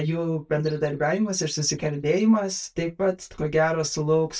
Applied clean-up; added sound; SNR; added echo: neural mask model DeepFilterNet 3.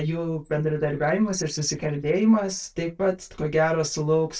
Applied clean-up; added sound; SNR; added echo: neural separator model SepFormer DNS4.